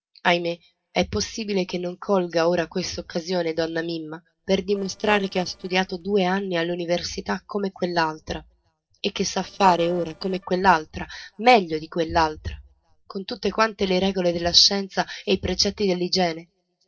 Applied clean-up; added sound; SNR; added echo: neural separator model SepFormer DNS4.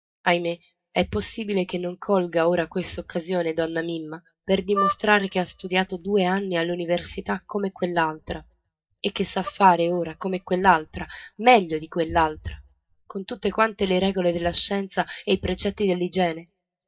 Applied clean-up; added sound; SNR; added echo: neural mask model DeepFilterNet 3.